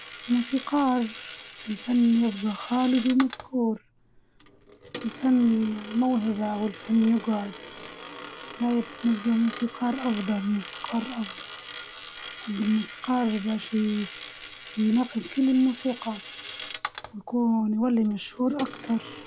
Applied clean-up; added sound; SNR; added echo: none; Coin (dropping); 13 dB; none.